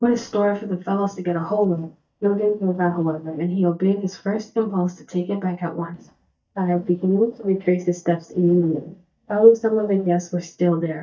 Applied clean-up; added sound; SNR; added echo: neural mask model DeepFilterNet 3.